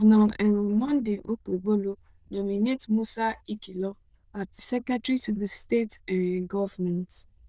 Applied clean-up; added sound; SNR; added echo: neural diffusion model UNIVERSE++.